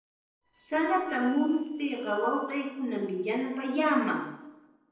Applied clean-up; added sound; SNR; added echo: neural separator model SepFormer DNS4.